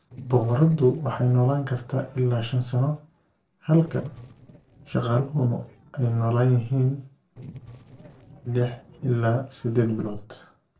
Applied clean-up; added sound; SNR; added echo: neural separator model SepFormer DNS4.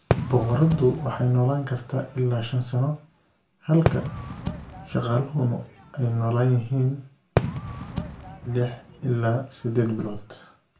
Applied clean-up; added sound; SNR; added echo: none; Fireworks; 8 dB; reverberation time 0.3 s.